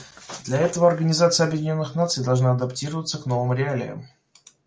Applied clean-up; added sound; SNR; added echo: none; none; none; none.